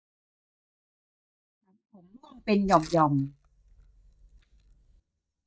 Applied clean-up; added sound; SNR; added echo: neural mask model DeepFilterNet 3.